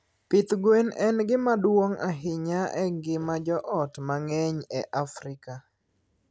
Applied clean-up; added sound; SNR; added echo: none; none; none; none.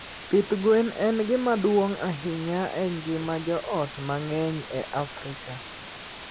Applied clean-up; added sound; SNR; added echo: none; Water; 11 dB; none.